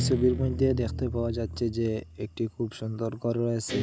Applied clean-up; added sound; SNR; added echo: none; Guitar; 6 dB; none.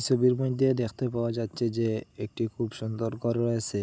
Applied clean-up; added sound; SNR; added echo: none; none; none; none.